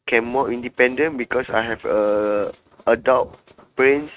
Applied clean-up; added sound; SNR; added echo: neural mask model RNNoise.